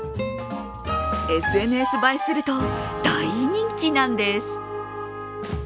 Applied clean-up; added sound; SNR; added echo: none; Telephone; 19 dB; none.